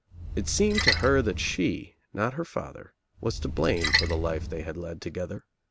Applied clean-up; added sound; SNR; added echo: none; Splash, splatter; 1 dB; none.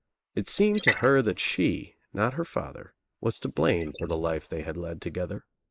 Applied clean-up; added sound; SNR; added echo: neural mask model Resemble Enhance denoiser.